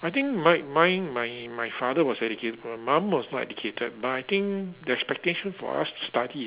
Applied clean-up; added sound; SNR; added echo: none; none; none; none.